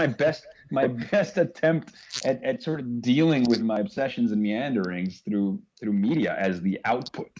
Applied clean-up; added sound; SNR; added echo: neural mask model Resemble Enhance denoiser.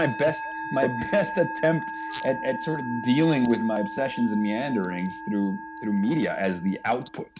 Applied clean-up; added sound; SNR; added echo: none; Musical instrument; 10 dB; none.